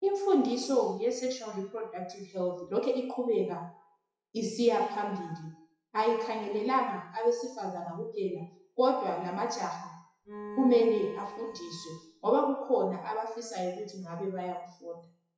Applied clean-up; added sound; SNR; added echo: classical method WPE with log-MMSE.